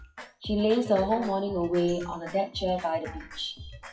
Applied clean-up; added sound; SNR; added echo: classical method WPE with log-MMSE.